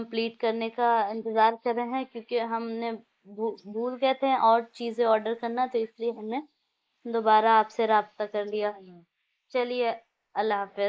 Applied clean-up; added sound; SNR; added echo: neural mask model Resemble Enhance denoiser.